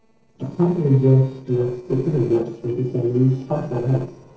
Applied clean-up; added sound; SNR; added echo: neural separator model SepFormer DNS4.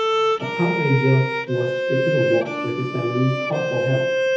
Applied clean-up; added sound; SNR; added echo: none; Bowed string instrument; 0 dB; reverberation time 0.7 s.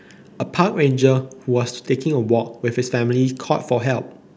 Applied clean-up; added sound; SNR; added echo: none; none; none; none.